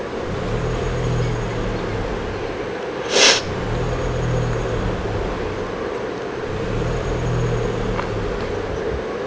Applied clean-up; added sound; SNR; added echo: none; Car; 2 dB; none.